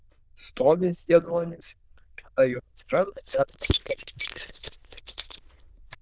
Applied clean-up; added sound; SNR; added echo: neural diffusion model UNIVERSE++.